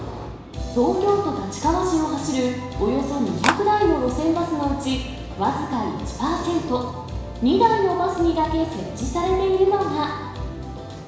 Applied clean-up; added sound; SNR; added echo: none; Clapping; 0 dB; reverberation time 1.0 s.